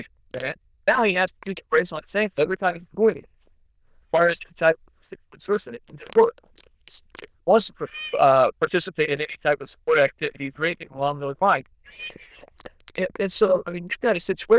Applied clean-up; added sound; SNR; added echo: neural diffusion model UNIVERSE++.